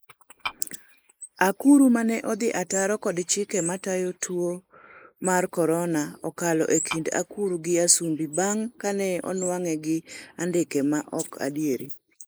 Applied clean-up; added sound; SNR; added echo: neural mask model Resemble Enhance denoiser.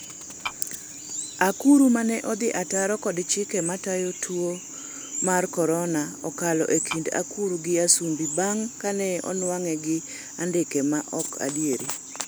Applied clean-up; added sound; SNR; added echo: none; Tap / Glass; 10 dB; none.